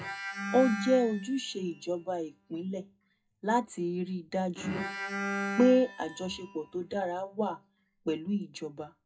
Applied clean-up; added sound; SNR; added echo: classical method WPE with log-MMSE.